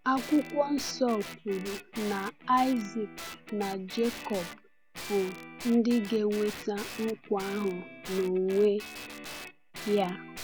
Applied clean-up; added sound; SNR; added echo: none; Guitar; 13 dB; none.